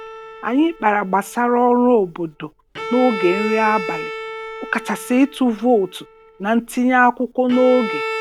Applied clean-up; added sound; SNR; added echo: none; Bowed string instrument; 11 dB; none.